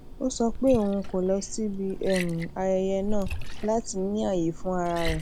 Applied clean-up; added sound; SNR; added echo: none; Liquid; 6 dB; none.